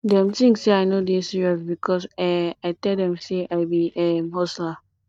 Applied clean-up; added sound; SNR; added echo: neural mask model DeepFilterNet 3.